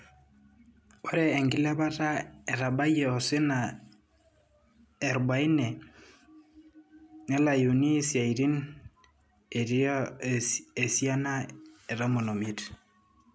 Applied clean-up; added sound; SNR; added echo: none; none; none; none.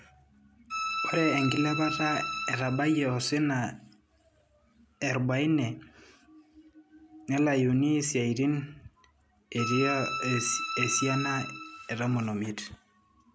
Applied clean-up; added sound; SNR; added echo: none; Bowed string instrument; 4 dB; none.